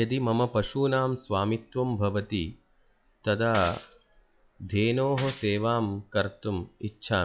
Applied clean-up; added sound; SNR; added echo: classical method log-MMSE.